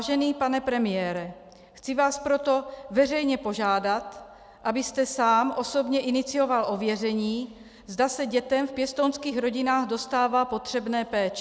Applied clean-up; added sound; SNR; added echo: none; none; none; none.